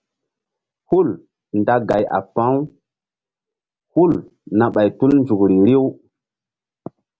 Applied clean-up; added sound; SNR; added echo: none; none; none; none.